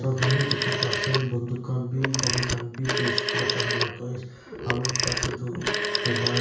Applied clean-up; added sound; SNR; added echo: none; Telephone; 0 dB; reverberation time 0.7 s.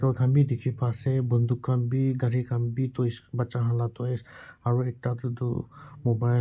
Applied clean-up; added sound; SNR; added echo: none; none; none; none.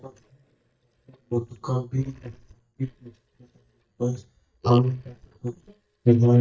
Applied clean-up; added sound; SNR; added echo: neural mask model DeepFilterNet 3.